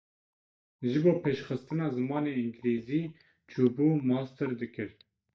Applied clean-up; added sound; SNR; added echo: neural mask model DeepFilterNet 3.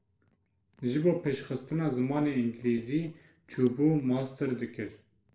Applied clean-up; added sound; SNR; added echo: neural separator model SepFormer DNS4.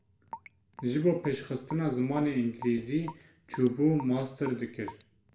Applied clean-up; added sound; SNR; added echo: none; Raindrop / Drip; 18 dB; reverberation time 0.5 s.